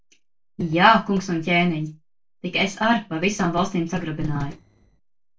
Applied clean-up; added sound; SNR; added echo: neural separator model SepFormer DNS4.